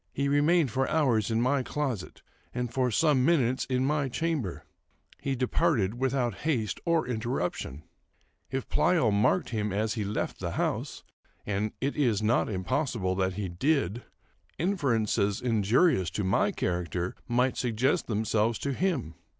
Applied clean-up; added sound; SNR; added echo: none; none; none; none.